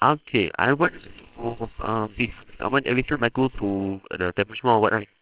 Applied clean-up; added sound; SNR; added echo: neural separator model SepFormer WHAMR!.